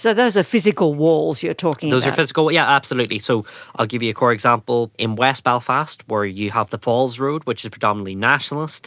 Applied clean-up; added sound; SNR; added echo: none; none; none; none.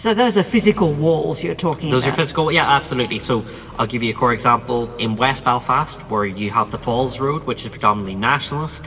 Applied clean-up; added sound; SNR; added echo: none; Accelerating, revving, vroom; 19 dB; reverberation time 1.5 s.